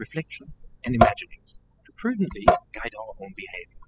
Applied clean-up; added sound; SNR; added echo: classical method spectral subtraction.